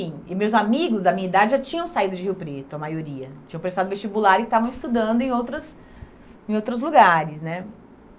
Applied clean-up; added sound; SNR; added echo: none; none; none; none.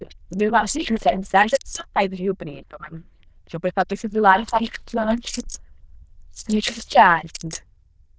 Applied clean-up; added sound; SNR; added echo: neural diffusion model UNIVERSE++.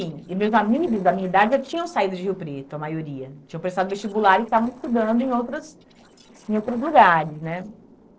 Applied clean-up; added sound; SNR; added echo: neural separator model SepFormer DNS4.